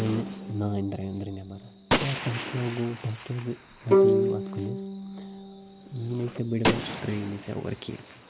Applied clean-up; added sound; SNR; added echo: none; Bowed string instrument + Gunshot, gunfire; -3 dB; none.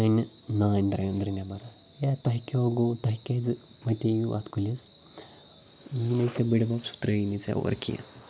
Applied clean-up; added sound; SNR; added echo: none; none; none; none.